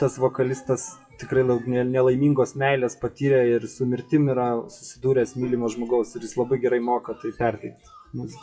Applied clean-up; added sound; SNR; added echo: classical method WPE with log-MMSE.